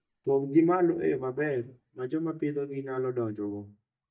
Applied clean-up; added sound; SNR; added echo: neural mask model DeepFilterNet 3.